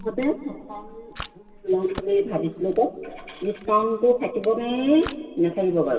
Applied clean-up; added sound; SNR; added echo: none; Camera; 19 dB; reverberation time 2.7 s.